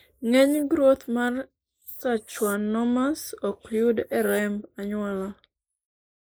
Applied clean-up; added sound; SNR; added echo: neural mask model Resemble Enhance denoiser.